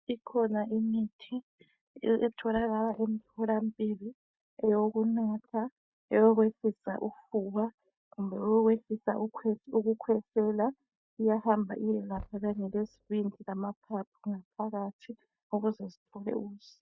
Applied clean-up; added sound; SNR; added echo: neural mask model DeepFilterNet 3.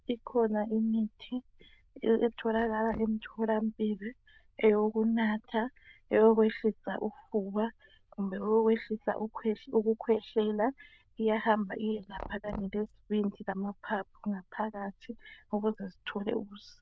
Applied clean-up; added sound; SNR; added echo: neural diffusion model UNIVERSE++.